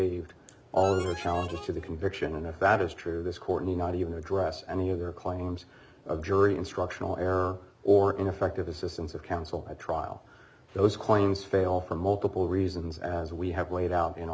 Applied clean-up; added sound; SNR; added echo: none; Harmonica; 13 dB; none.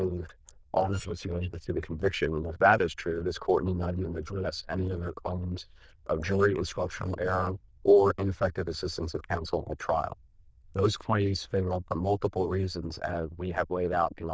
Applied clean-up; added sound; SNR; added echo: neural diffusion model UNIVERSE++.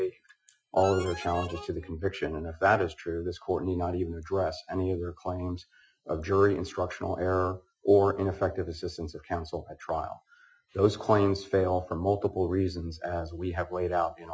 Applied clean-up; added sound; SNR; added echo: classical method Wiener filter.